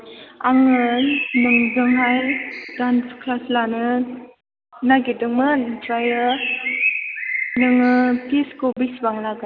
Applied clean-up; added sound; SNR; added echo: none; Bird; 6 dB; none.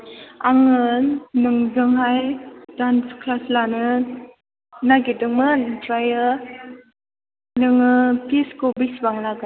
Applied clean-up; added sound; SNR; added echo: none; none; none; none.